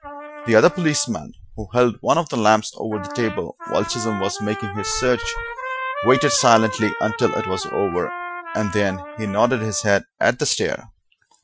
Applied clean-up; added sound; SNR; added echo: classical method Wiener filter.